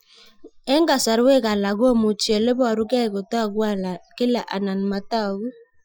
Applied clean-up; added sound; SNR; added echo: classical method Wiener filter.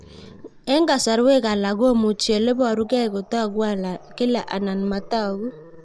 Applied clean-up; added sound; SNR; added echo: none; Growling; 20 dB; none.